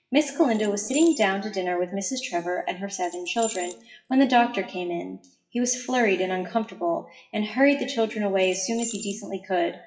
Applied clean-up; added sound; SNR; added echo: classical method WPE with log-MMSE.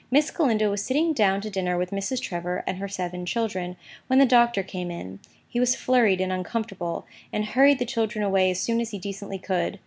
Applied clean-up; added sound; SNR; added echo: none; none; none; none.